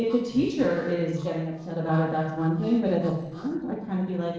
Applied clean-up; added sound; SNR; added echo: neural separator model SepFormer DNS4.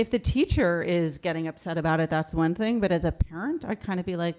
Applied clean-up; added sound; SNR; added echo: none; none; none; none.